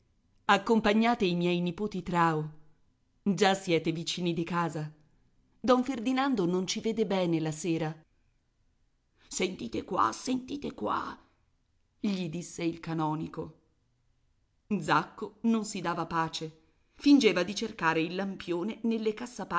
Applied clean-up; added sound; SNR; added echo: none; none; none; none.